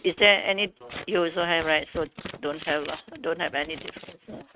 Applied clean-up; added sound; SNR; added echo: neural mask model RNNoise.